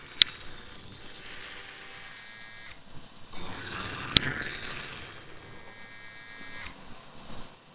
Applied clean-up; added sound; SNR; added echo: neural separator model SepFormer WHAMR!.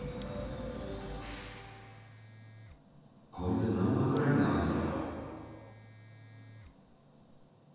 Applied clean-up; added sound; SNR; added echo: none; Domestic sounds, home sounds; 20 dB; reverberation time 2.1 s.